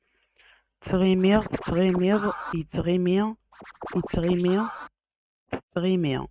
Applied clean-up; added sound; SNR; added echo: neural mask model RNNoise.